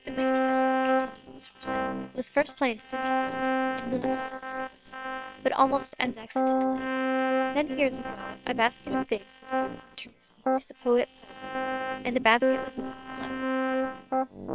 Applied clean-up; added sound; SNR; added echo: neural separator model SepFormer WHAM!.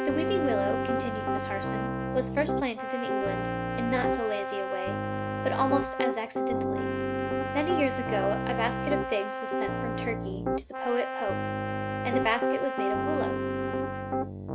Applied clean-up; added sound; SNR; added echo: none; Piano + Brass instrument; -2 dB; none.